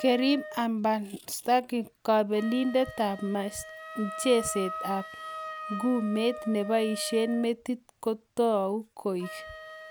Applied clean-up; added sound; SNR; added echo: none; Wind instrument, woodwind instrument; 13 dB; none.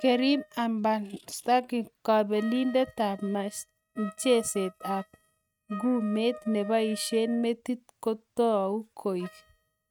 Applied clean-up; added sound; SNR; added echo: neural mask model RNNoise.